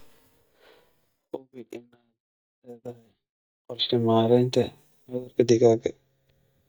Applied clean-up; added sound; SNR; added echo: neural mask model DeepFilterNet 3.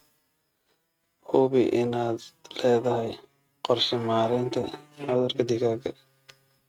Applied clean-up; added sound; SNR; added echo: neural mask model RNNoise.